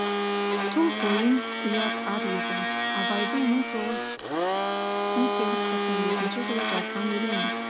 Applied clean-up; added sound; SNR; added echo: none; Domestic sounds, home sounds; -2 dB; none.